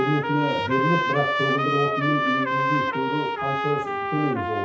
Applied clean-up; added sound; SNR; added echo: none; Trumpet; -1 dB; reverberation time 0.6 s.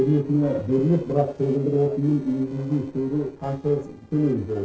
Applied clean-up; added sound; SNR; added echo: neural separator model SepFormer DNS4.